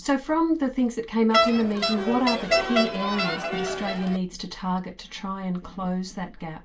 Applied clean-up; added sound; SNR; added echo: none; Crowd; 0 dB; reverberation time 0.2 s.